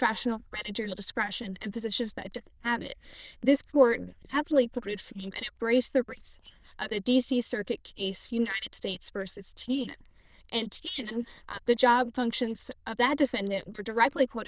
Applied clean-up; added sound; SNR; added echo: neural diffusion model UNIVERSE++.